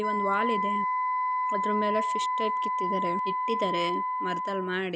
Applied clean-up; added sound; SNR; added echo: none; Wind instrument, woodwind instrument; -4 dB; none.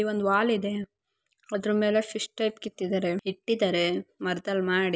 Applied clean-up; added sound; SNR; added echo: none; none; none; none.